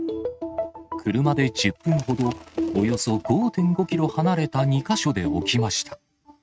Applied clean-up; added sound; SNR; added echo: neural mask model RNNoise.